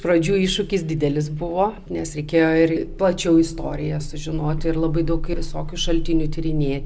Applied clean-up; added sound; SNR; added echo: none; none; none; none.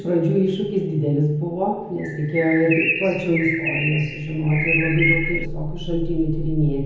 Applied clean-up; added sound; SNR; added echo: none; Bird; 4 dB; reverberation time 1.0 s.